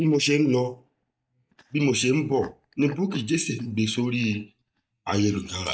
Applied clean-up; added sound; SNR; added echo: neural mask model DeepFilterNet 3.